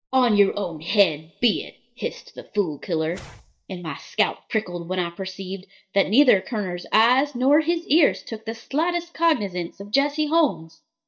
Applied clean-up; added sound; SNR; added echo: neural mask model DeepFilterNet 3.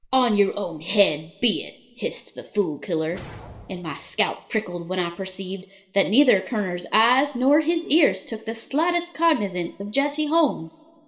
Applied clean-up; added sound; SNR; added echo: none; Whoosh, swoosh, swish; 20 dB; reverberation time 1.5 s.